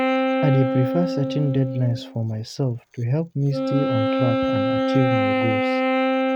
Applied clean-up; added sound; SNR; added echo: none; Wind instrument, woodwind instrument; -2 dB; none.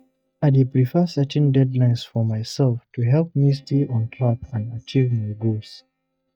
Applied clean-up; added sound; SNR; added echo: neural mask model DeepFilterNet 3.